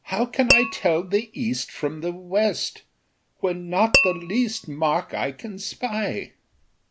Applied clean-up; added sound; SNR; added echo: none; Tap / Glass; 1 dB; none.